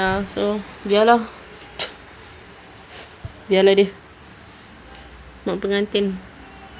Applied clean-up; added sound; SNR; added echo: none; none; none; none.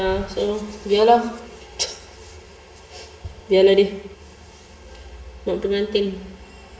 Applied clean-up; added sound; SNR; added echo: none; none; none; reverberation time 0.8 s.